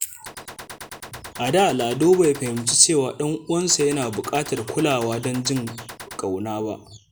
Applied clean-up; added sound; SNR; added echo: none; Gunshot, gunfire; 16 dB; none.